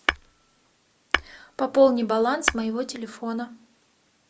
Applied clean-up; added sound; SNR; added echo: none; Tap / Hammer; 5 dB; none.